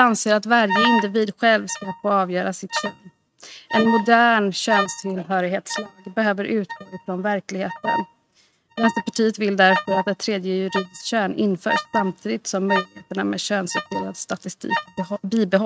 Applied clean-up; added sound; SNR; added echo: neural mask model RNNoise.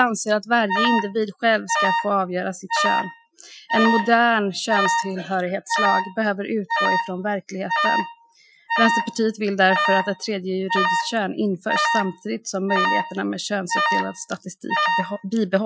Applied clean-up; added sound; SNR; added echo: classical method Wiener filter.